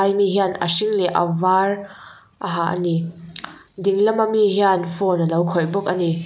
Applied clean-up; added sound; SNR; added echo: none; none; none; none.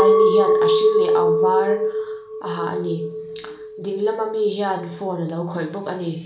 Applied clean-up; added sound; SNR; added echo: none; Chink, clink; -5 dB; reverberation time 0.4 s.